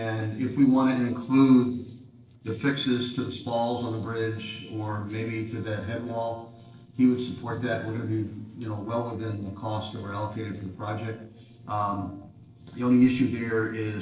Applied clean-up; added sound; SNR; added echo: neural separator model SepFormer DNS4.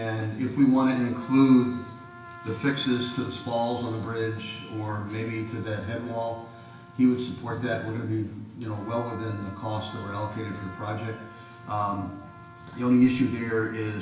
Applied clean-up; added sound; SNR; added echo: none; Trumpet; 20 dB; reverberation time 1.0 s.